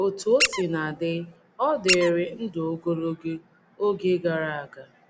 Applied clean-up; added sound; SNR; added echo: none; Squeak; 0 dB; none.